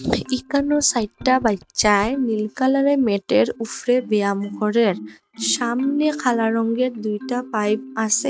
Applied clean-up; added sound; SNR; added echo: neural mask model RNNoise.